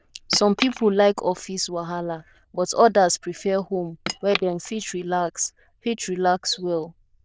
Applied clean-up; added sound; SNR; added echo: neural diffusion model UNIVERSE++.